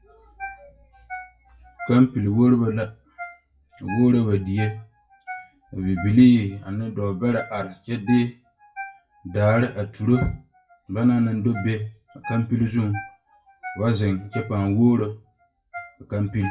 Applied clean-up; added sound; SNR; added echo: classical method WPE with log-MMSE.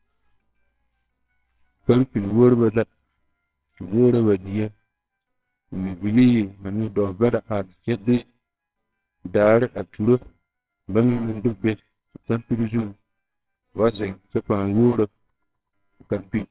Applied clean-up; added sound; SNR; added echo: neural separator model SepFormer WHAMR!.